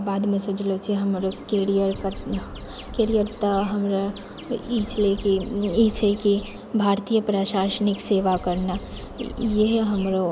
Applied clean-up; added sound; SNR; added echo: none; Bird vocalization, bird call, bird song; 15 dB; none.